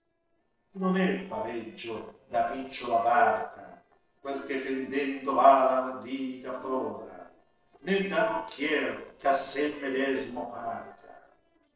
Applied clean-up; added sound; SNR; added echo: neural separator model SepFormer DNS4.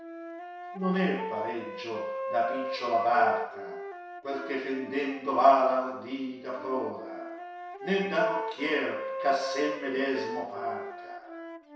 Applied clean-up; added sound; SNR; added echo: none; Wind instrument, woodwind instrument; 8 dB; reverberation time 0.7 s.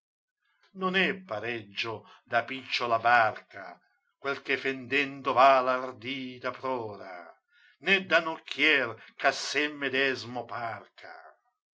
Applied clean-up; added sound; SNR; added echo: none; none; none; none.